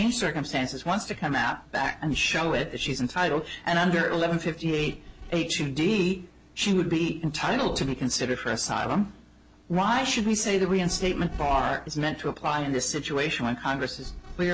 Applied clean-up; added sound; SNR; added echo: none; none; none; none.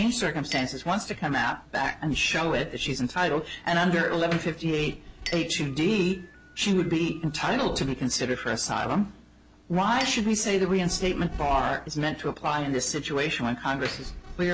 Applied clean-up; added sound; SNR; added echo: none; Chink, clink + Slam; 19 dB; none.